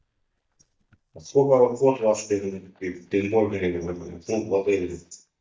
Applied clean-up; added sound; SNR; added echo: neural mask model DeepFilterNet 3.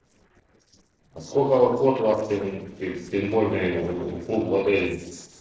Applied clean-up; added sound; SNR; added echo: neural separator model SepFormer DNS4.